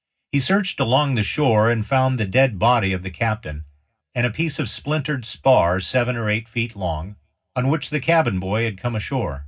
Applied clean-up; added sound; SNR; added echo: none; none; none; reverberation time 0.4 s.